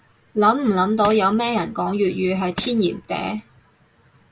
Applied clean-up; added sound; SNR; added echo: none; Crushing; 13 dB; none.